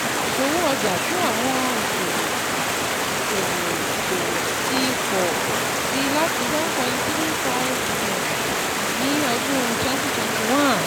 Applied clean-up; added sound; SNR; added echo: none; Stream; -4 dB; none.